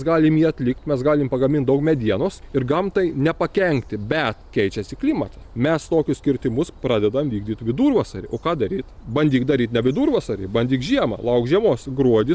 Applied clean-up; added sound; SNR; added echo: none; none; none; none.